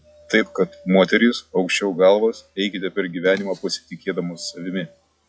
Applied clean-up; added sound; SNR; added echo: classical method log-MMSE.